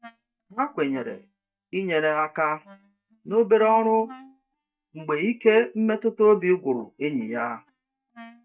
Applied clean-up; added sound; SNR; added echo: neural mask model DeepFilterNet 3.